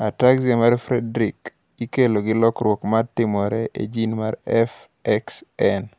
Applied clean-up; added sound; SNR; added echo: none; none; none; none.